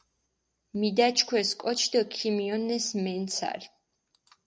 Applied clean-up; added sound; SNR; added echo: none; none; none; none.